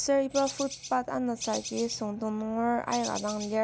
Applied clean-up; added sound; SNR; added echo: none; Bird; 11 dB; none.